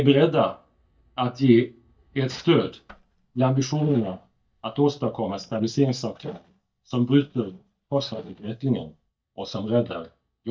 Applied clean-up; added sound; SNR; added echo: neural mask model DeepFilterNet 3.